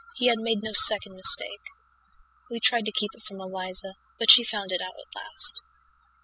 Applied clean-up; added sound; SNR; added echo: classical method spectral subtraction.